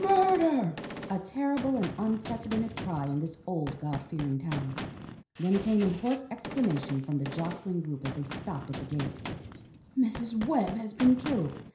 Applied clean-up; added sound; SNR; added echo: none; Gunshot, gunfire; 11 dB; reverberation time 0.5 s.